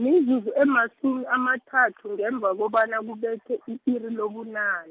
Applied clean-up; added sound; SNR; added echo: none; none; none; none.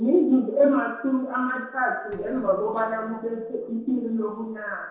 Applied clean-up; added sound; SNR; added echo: neural separator model SepFormer DNS4.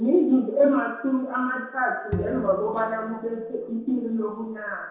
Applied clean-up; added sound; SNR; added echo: none; Bowed string instrument; 13 dB; reverberation time 0.7 s.